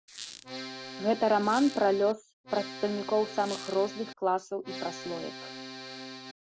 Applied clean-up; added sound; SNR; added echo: none; Squeak + Accordion; 11 dB; none.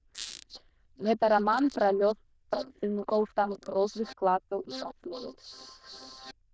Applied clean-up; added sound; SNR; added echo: neural diffusion model UNIVERSE++.